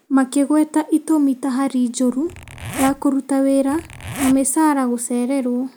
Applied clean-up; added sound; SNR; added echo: none; Zipper (clothing); 13 dB; none.